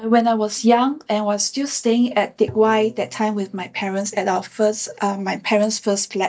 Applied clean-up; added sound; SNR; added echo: neural mask model DeepFilterNet 3.